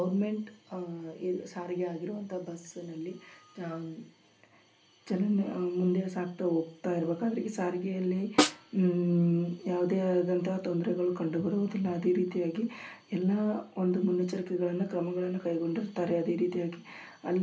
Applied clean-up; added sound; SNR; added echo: none; Snare drum; -1 dB; reverberation time 0.3 s.